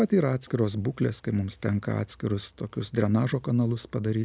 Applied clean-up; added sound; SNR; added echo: none; none; none; none.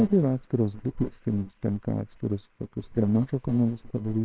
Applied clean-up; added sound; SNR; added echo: neural separator model SepFormer WHAMR!.